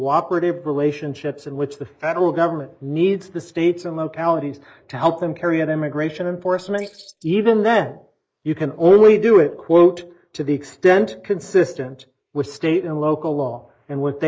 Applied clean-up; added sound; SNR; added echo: neural mask model Resemble Enhance denoiser.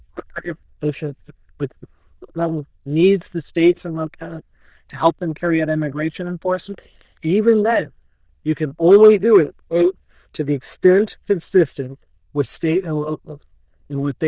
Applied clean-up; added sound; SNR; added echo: neural diffusion model UNIVERSE++.